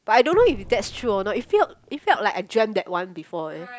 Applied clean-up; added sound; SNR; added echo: none; Drum; 20 dB; none.